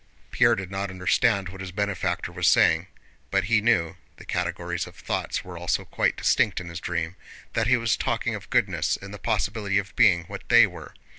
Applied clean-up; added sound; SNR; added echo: none; none; none; none.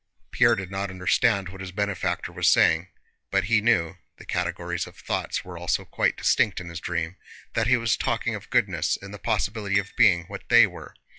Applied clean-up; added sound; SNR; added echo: classical method log-MMSE.